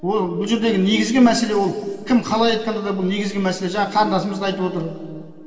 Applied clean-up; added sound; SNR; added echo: none; Buzz; 17 dB; reverberation time 2.2 s.